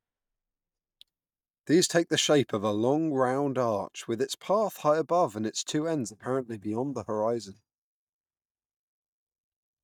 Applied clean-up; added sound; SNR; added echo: neural mask model DeepFilterNet 3.